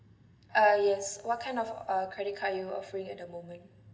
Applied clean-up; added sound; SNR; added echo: none; none; none; reverberation time 2.4 s.